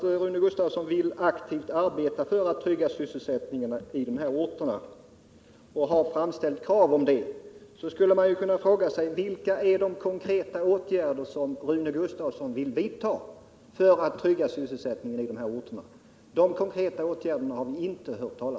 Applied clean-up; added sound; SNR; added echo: none; none; none; none.